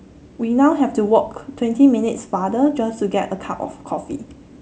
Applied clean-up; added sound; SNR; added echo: none; none; none; none.